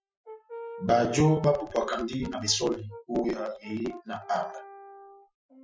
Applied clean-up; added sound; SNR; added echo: classical method Wiener filter.